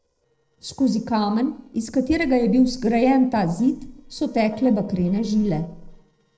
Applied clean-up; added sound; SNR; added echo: neural separator model SepFormer DNS4.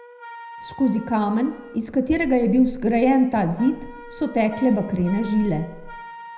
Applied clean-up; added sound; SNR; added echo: none; Wind instrument, woodwind instrument; 19 dB; reverberation time 0.8 s.